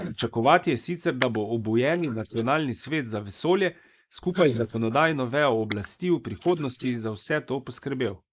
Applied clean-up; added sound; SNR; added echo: neural mask model Resemble Enhance denoiser.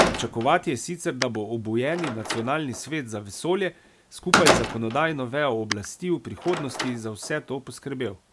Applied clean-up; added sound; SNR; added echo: none; Slam; 2 dB; none.